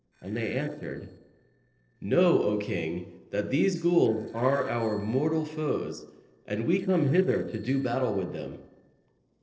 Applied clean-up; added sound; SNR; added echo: neural separator model SepFormer DNS4.